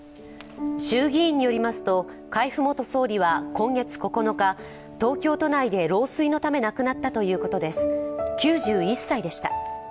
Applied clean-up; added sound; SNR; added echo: none; none; none; none.